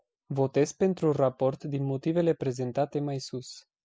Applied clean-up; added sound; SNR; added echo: none; none; none; none.